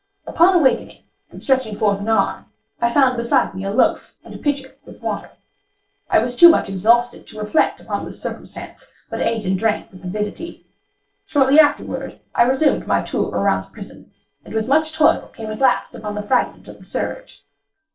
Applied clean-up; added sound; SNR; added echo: neural separator model SepFormer DNS4.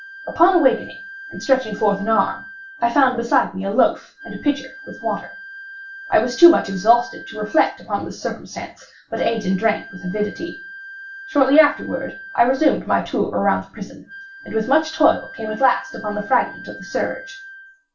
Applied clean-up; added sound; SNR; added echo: none; Wind instrument, woodwind instrument; 17 dB; reverberation time 0.3 s.